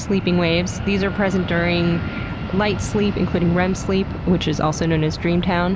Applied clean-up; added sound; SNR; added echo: none; Fixed-wing aircraft, airplane; 6 dB; none.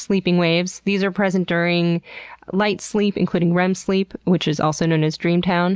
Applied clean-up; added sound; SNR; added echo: none; none; none; none.